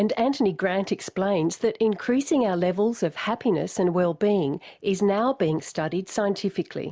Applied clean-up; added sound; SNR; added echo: none; none; none; none.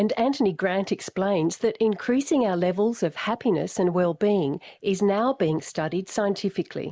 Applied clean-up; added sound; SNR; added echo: neural mask model Resemble Enhance denoiser.